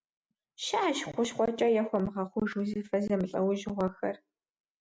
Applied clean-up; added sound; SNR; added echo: none; none; none; none.